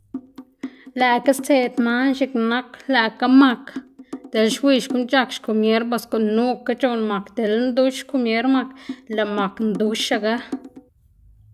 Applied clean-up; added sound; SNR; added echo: none; Drum; 14 dB; none.